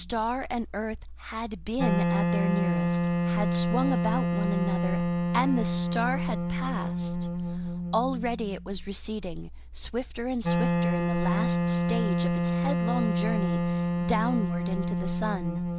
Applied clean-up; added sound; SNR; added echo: none; Wind instrument, woodwind instrument; -4 dB; none.